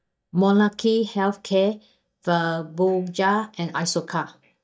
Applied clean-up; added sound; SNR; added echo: neural mask model DeepFilterNet 3.